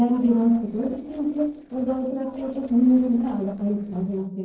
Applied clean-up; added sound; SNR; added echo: neural separator model SepFormer DNS4.